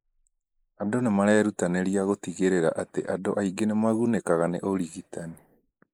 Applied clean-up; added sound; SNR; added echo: neural mask model Resemble Enhance denoiser.